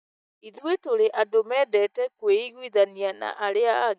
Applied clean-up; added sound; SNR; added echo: neural mask model DeepFilterNet 3.